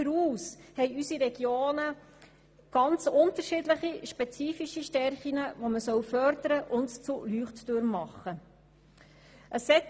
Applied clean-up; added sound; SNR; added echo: none; none; none; none.